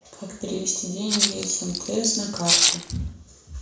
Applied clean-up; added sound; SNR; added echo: none; Rattle (instrument); -4 dB; reverberation time 0.7 s.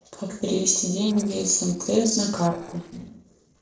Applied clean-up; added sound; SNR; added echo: neural separator model SepFormer DNS4.